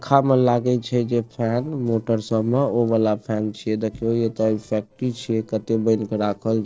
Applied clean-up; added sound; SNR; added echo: neural separator model SepFormer DNS4.